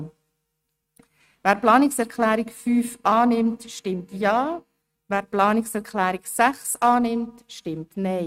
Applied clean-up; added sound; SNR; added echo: neural mask model RNNoise.